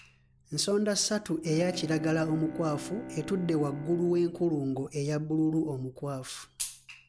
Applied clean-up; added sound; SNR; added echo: none; Bowed string instrument; 15 dB; none.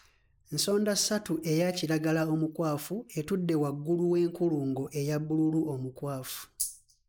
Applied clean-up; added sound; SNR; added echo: neural mask model Resemble Enhance denoiser.